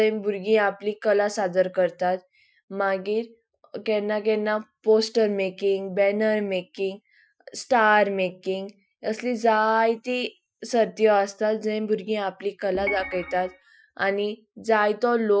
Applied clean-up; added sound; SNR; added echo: classical method Wiener filter.